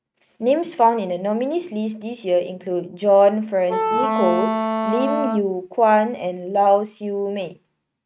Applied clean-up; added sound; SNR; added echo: neural mask model RNNoise.